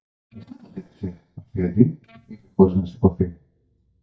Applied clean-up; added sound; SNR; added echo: neural mask model DeepFilterNet 3.